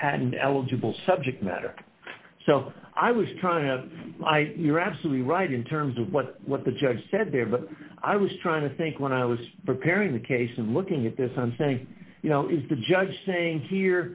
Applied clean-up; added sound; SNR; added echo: none; none; none; none.